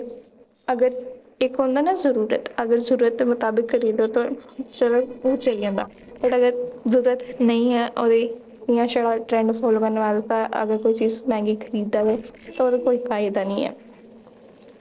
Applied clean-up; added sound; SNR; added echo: neural separator model SepFormer DNS4.